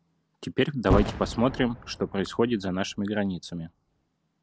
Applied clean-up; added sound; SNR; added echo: none; Boom; 6 dB; none.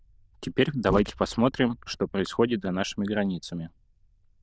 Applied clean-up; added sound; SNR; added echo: neural diffusion model UNIVERSE++.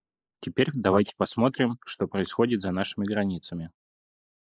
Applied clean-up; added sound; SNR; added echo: neural mask model Resemble Enhance denoiser.